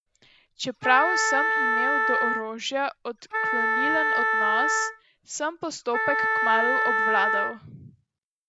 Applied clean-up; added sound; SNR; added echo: none; Wind instrument, woodwind instrument; -5 dB; none.